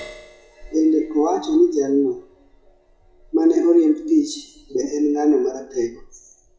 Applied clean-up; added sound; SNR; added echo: classical method WPE with log-MMSE.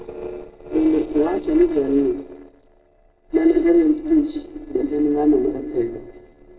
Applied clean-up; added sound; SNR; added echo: neural separator model SepFormer DNS4.